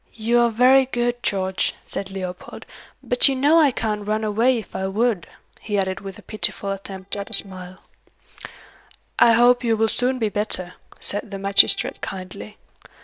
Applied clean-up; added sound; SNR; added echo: neural separator model SepFormer DNS4.